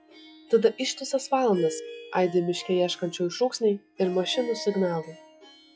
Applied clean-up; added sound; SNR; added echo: classical method log-MMSE.